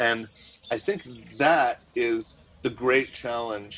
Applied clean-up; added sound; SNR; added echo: none; Bird vocalization, bird call, bird song; 4 dB; none.